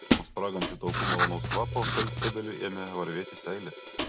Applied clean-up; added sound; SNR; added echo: none; Hi-hat + Writing; -5 dB; none.